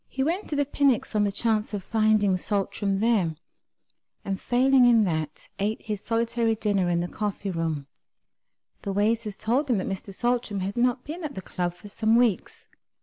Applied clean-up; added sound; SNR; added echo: none; none; none; none.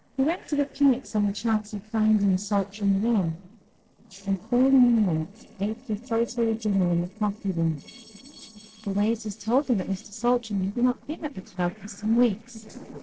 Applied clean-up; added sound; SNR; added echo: neural separator model SepFormer DNS4.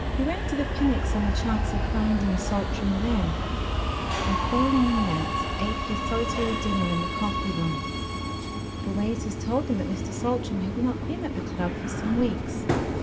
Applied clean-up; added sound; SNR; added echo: none; Subway, metro, underground; 0 dB; reverberation time 1.2 s.